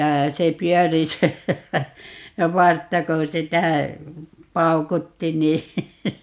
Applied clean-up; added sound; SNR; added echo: none; none; none; none.